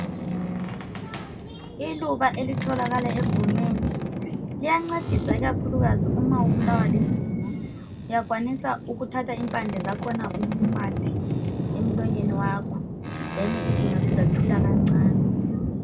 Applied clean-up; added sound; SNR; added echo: none; Boat, Water vehicle; -5 dB; reverberation time 0.2 s.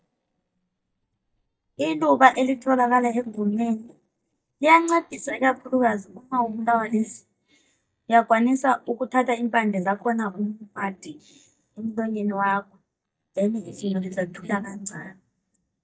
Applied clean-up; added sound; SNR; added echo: neural mask model DeepFilterNet 3.